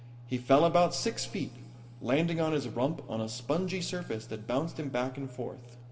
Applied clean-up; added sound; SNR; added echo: none; none; none; reverberation time 1.8 s.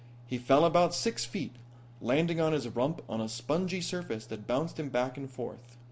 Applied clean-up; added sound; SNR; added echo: none; none; none; none.